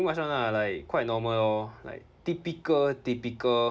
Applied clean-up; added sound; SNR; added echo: none; none; none; none.